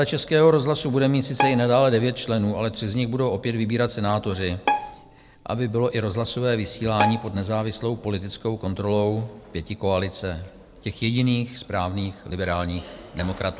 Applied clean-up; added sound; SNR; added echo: none; Bowed string instrument; 7 dB; none.